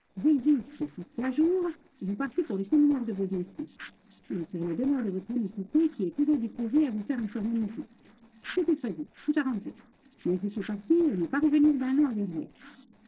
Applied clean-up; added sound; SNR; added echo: neural separator model SepFormer DNS4.